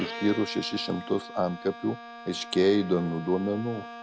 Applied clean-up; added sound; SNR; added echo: none; Bowed string instrument; 13 dB; none.